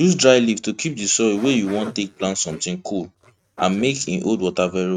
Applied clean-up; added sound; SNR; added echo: neural mask model RNNoise.